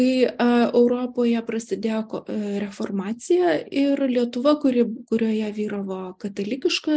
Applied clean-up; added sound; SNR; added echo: none; none; none; none.